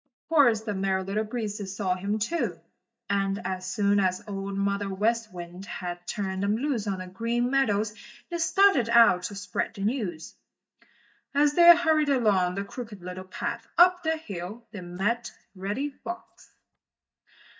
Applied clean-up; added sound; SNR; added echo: neural mask model DeepFilterNet 3.